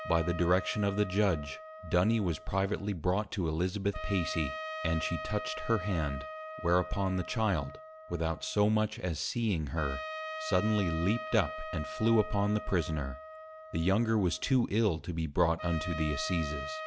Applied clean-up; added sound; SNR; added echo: none; Trumpet; 11 dB; none.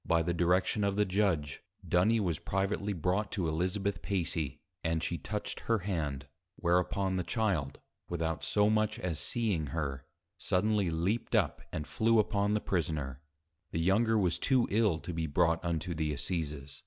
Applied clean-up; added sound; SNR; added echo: none; none; none; none.